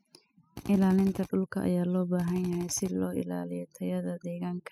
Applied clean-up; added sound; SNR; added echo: classical method spectral subtraction.